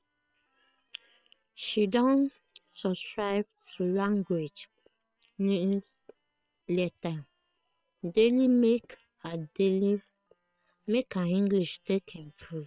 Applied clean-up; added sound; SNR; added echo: neural separator model SepFormer WHAM!.